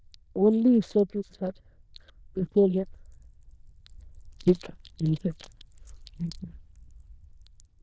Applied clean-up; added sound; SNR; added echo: neural diffusion model UNIVERSE++.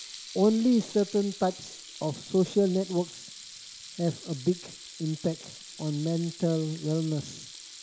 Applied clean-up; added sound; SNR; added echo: none; Sink (filling or washing) / Water tap, faucet; 16 dB; none.